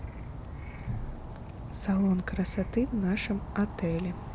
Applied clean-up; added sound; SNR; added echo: none; Insect / Frog; 9 dB; none.